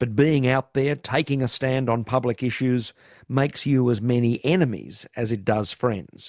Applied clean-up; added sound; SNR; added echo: none; none; none; none.